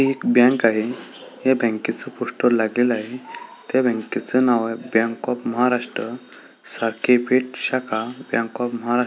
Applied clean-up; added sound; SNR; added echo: none; none; none; none.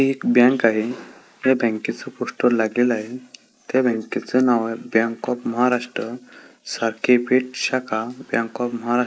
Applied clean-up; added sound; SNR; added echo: neural mask model Resemble Enhance denoiser.